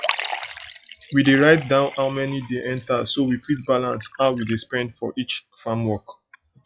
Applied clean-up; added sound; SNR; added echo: classical method log-MMSE.